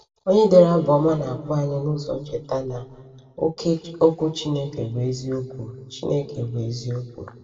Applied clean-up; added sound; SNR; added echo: none; none; none; reverberation time 1.2 s.